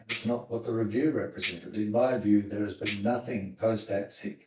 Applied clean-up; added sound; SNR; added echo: neural mask model DeepFilterNet 3.